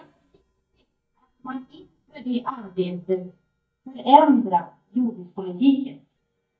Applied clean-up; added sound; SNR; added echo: neural mask model DeepFilterNet 3.